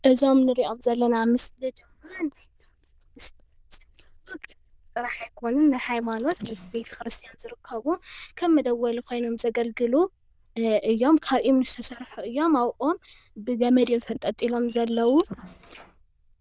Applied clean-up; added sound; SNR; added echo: neural diffusion model UNIVERSE++.